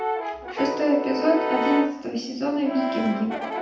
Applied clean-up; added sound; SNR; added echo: none; Brass instrument; 3 dB; reverberation time 0.8 s.